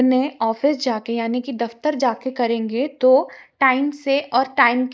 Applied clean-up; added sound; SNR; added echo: neural mask model Resemble Enhance denoiser.